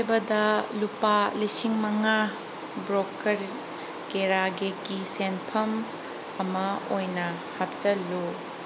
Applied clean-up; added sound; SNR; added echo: none; none; none; none.